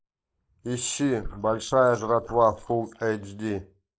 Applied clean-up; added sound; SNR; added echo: neural mask model Resemble Enhance denoiser.